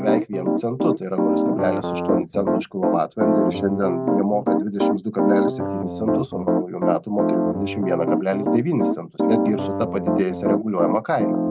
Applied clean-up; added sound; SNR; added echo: none; Piano; -2 dB; none.